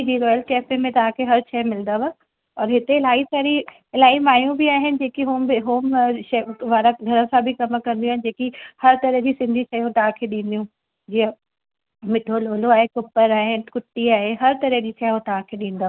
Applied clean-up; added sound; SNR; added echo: none; none; none; none.